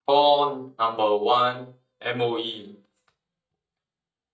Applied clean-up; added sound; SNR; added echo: neural mask model DeepFilterNet 3.